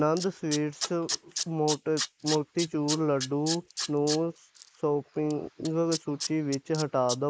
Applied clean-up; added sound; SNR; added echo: neural mask model Resemble Enhance denoiser.